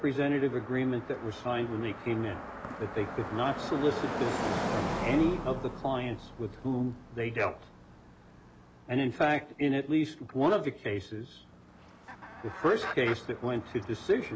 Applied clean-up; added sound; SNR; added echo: none; Car passing by + Chicken, rooster; 8 dB; none.